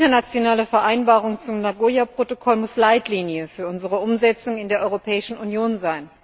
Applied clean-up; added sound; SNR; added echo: none; none; none; none.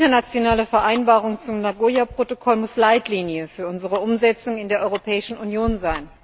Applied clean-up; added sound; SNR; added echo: none; Tick-tock; 19 dB; none.